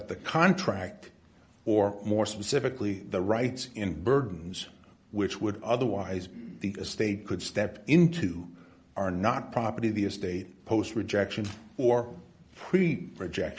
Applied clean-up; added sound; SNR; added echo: none; none; none; none.